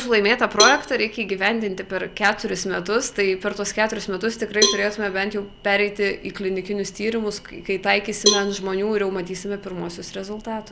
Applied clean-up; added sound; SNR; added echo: none; Cowbell; 4 dB; none.